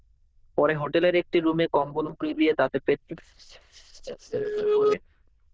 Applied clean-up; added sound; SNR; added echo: neural diffusion model UNIVERSE++.